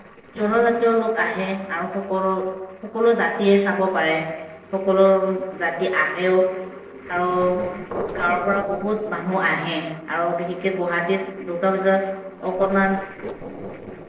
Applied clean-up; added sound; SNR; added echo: neural separator model SepFormer DNS4.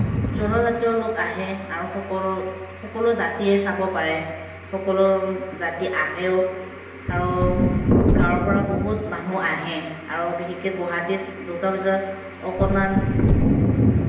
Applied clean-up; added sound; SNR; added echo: none; Car; 3 dB; reverberation time 1.0 s.